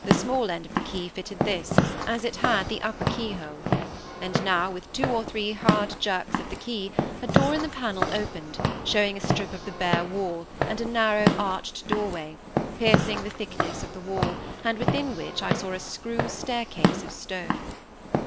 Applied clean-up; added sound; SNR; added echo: none; Walk, footsteps / Siren; -1 dB; none.